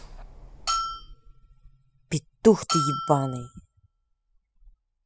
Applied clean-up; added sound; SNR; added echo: classical method spectral subtraction.